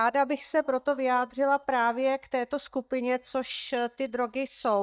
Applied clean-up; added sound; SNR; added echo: neural mask model DeepFilterNet 3.